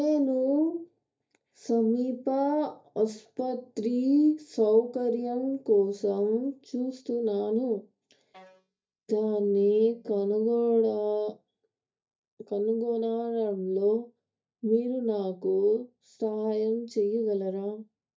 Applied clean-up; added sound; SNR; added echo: neural mask model DeepFilterNet 3.